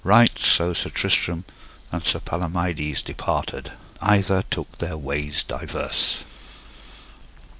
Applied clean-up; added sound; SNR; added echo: none; none; none; none.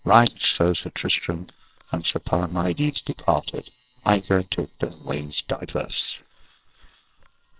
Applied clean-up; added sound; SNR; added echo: neural separator model SepFormer WHAMR!.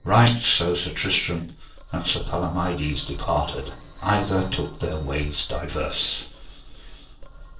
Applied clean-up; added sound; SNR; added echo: neural separator model SepFormer DNS4.